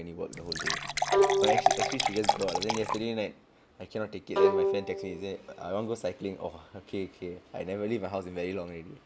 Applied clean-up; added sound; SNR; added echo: none; Bowed string instrument + Fill (with liquid) / Water; -5 dB; none.